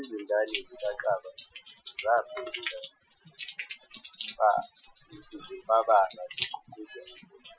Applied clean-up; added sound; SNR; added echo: classical method Wiener filter.